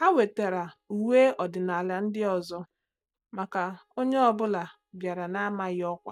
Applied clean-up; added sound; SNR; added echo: neural mask model DeepFilterNet 3.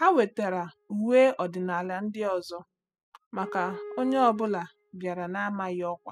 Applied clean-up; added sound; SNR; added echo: classical method spectral subtraction.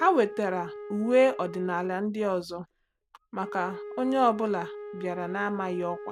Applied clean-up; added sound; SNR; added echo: none; Wind instrument, woodwind instrument; 13 dB; none.